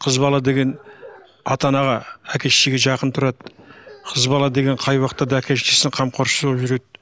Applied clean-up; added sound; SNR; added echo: none; none; none; none.